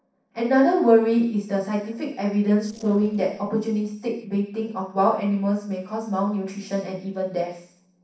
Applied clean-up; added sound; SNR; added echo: neural separator model SepFormer DNS4.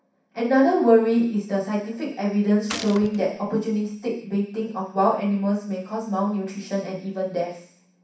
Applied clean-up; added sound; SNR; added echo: none; Gunshot, gunfire; 13 dB; reverberation time 0.6 s.